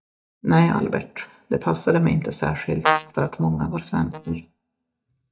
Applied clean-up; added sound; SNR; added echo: neural mask model DeepFilterNet 3.